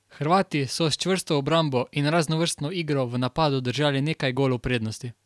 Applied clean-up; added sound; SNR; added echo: none; none; none; none.